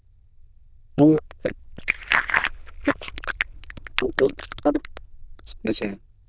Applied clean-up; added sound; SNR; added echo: neural diffusion model UNIVERSE++.